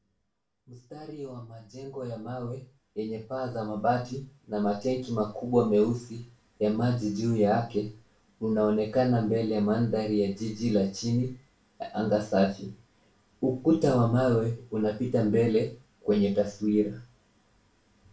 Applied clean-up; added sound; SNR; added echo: none; none; none; reverberation time 0.3 s.